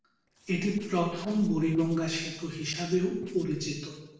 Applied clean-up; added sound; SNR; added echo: neural separator model SepFormer DNS4.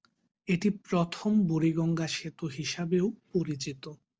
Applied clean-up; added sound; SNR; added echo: none; none; none; none.